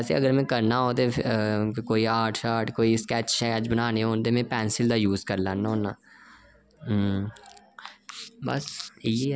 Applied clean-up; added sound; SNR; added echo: none; none; none; none.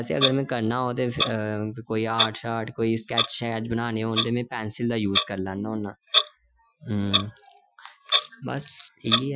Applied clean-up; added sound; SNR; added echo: classical method Wiener filter.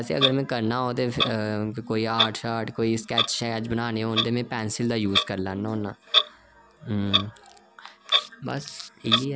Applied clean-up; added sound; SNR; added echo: none; Clock; 2 dB; none.